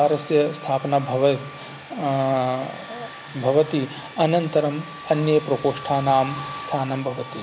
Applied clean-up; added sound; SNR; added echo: none; Domestic sounds, home sounds; 16 dB; none.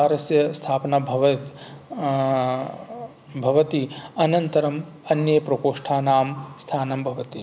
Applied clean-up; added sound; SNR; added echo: none; none; none; none.